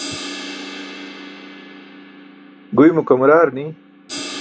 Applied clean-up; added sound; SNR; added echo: none; Crash cymbal; 14 dB; none.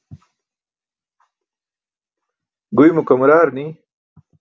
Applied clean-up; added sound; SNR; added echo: none; none; none; none.